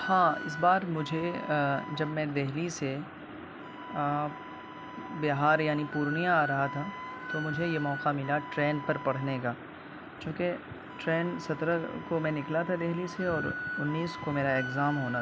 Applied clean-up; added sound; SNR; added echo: none; Wind instrument, woodwind instrument; 11 dB; none.